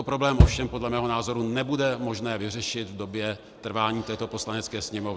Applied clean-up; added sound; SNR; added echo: none; Bass drum; -2 dB; none.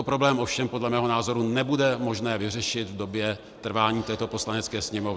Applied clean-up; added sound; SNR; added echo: none; none; none; none.